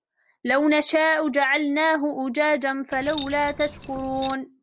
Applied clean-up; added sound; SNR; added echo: none; Keys jangling; 4 dB; none.